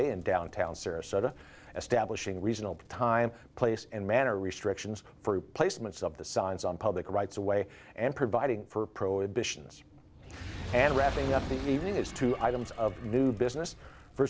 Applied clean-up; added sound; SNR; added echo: none; Fire; 14 dB; none.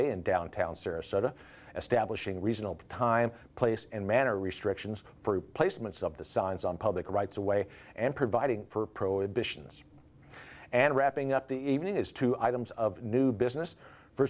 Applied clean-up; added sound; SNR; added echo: none; none; none; none.